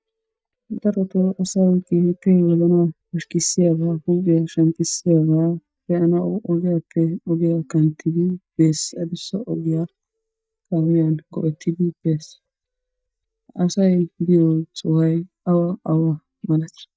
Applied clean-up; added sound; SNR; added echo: neural mask model DeepFilterNet 3.